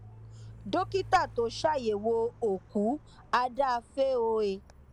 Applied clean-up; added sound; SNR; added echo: none; Car; 19 dB; none.